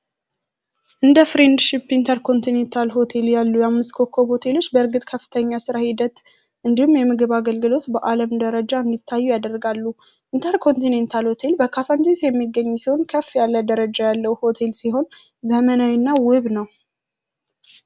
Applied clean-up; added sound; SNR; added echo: none; none; none; none.